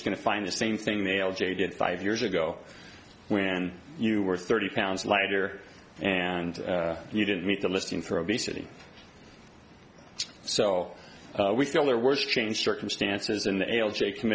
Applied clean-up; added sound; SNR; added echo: none; none; none; none.